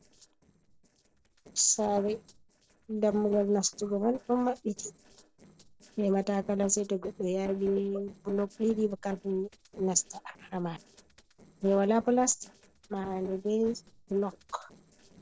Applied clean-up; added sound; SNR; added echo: neural separator model SepFormer DNS4.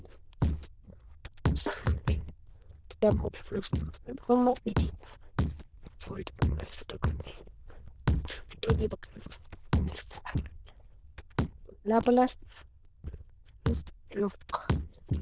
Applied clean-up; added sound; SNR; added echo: neural diffusion model UNIVERSE++.